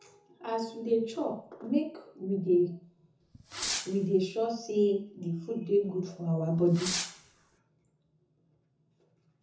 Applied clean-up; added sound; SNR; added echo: none; Fireworks; 7 dB; reverberation time 0.5 s.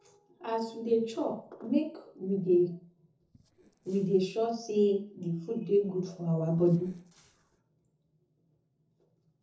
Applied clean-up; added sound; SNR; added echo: neural separator model SepFormer DNS4.